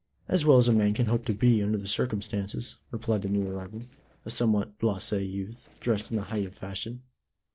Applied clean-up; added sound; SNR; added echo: neural separator model SepFormer DNS4.